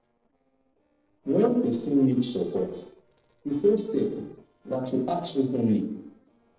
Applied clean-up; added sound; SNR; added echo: neural separator model SepFormer DNS4.